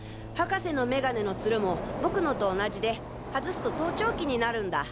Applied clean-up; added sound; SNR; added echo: none; none; none; none.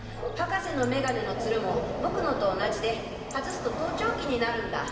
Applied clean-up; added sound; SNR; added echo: none; Bark / Chatter / Chirp, tweet / Livestock, farm animals, working animals; 10 dB; reverberation time 2.6 s.